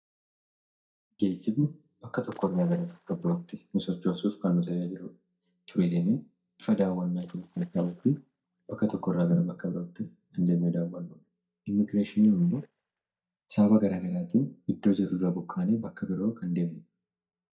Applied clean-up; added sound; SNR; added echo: neural mask model DeepFilterNet 3.